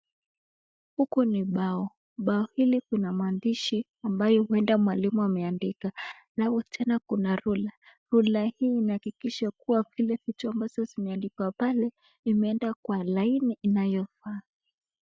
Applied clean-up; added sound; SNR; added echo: neural mask model DeepFilterNet 3.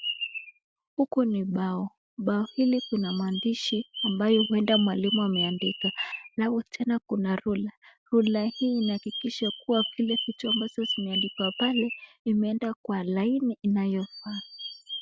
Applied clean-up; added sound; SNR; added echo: none; Bird vocalization, bird call, bird song; 9 dB; none.